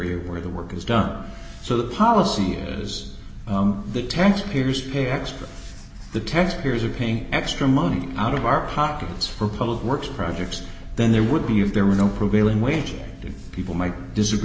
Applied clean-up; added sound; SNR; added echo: none; none; none; none.